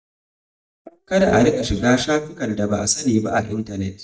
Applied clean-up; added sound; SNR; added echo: neural mask model DeepFilterNet 3.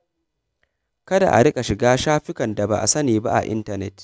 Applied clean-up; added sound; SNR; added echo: none; none; none; none.